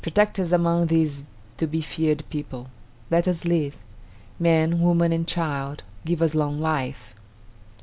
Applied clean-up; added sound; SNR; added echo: none; none; none; none.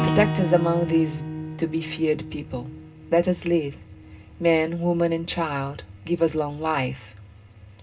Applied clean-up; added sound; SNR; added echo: none; Acoustic guitar / Strum; 8 dB; reverberation time 0.2 s.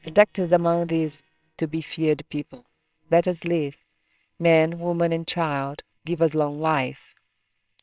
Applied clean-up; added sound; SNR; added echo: neural separator model SepFormer WHAMR!.